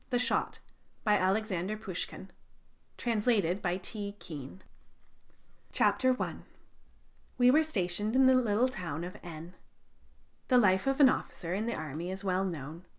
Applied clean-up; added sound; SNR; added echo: none; none; none; none.